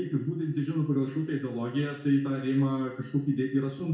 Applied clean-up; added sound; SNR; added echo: none; none; none; reverberation time 0.6 s.